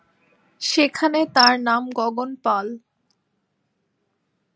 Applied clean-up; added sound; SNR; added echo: none; Cricket; 7 dB; none.